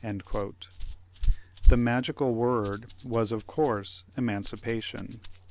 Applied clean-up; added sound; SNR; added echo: none; Rattle; -2 dB; none.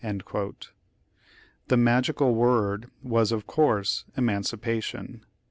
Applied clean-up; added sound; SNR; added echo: none; none; none; none.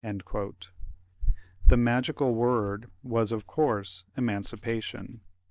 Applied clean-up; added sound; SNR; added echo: neural mask model DeepFilterNet 3.